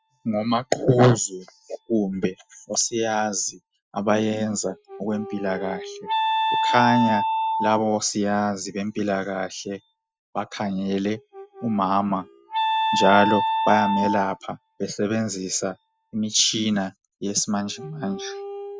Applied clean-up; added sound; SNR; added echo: classical method Wiener filter.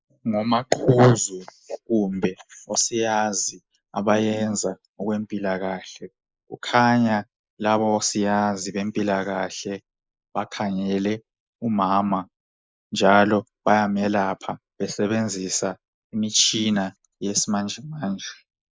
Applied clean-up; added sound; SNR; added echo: neural mask model Resemble Enhance denoiser.